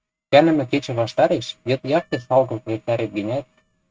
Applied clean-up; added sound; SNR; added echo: neural mask model RNNoise.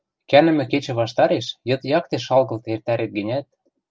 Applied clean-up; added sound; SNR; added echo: none; none; none; none.